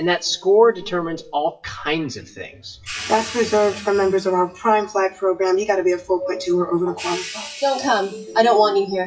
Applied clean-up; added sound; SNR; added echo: classical method WPE with log-MMSE.